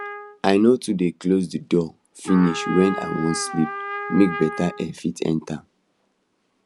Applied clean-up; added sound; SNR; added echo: none; Trumpet; 11 dB; none.